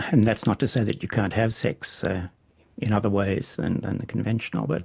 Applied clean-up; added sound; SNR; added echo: none; none; none; none.